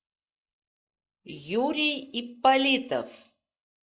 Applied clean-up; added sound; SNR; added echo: neural mask model Resemble Enhance denoiser.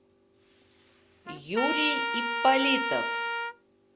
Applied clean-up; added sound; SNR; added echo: none; Trumpet; 2 dB; none.